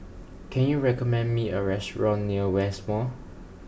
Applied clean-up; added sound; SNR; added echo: none; none; none; none.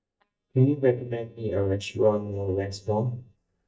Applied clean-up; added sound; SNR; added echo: neural mask model DeepFilterNet 3.